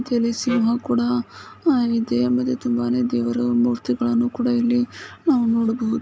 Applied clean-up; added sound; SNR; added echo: none; Wind instrument, woodwind instrument; 14 dB; none.